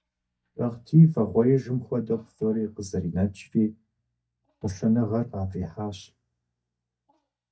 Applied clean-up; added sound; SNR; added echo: neural mask model DeepFilterNet 3.